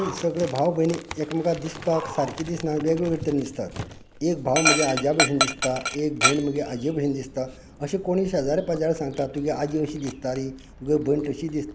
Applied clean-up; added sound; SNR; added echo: none; Dog; 6 dB; none.